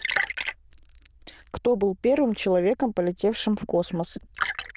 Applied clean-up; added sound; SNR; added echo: neural diffusion model UNIVERSE++.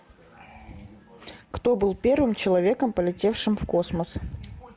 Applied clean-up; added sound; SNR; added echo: none; none; none; none.